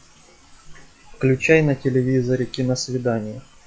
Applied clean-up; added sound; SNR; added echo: classical method log-MMSE.